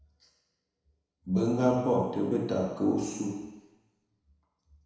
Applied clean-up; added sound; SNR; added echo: none; none; none; reverberation time 1.0 s.